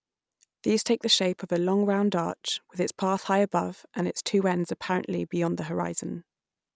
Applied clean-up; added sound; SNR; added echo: none; none; none; none.